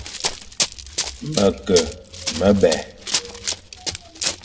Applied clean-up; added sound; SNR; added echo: none; Run; 5 dB; reverberation time 0.8 s.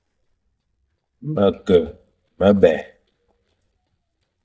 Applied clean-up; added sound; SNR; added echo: neural mask model DeepFilterNet 3.